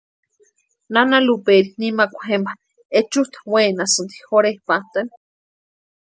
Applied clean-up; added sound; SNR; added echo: none; none; none; none.